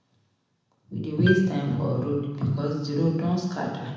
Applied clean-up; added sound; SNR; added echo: none; Piano; 12 dB; reverberation time 1.1 s.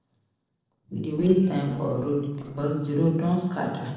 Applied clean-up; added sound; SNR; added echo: neural separator model SepFormer DNS4.